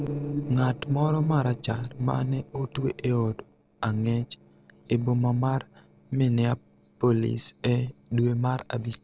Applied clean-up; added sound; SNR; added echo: neural separator model SepFormer DNS4.